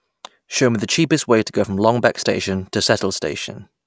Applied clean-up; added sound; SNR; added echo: none; none; none; none.